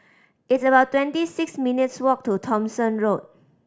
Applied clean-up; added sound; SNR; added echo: none; none; none; none.